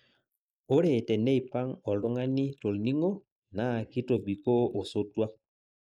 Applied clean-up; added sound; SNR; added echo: neural mask model Resemble Enhance denoiser.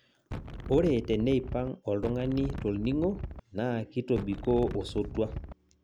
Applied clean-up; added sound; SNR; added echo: none; Wind; 8 dB; none.